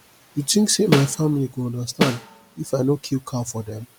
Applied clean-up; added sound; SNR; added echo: none; Snare drum; 4 dB; none.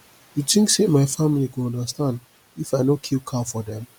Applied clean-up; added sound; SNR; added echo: none; none; none; none.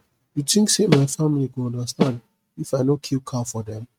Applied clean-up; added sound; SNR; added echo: neural mask model RNNoise.